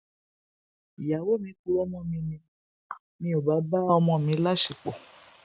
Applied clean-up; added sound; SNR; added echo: none; none; none; none.